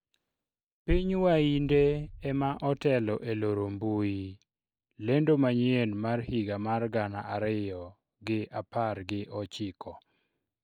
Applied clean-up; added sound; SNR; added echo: neural mask model DeepFilterNet 3.